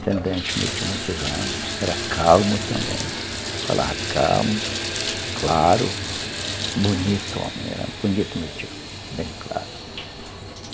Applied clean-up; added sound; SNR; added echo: none; Bathtub (filling or washing) / Water tap, faucet; 5 dB; none.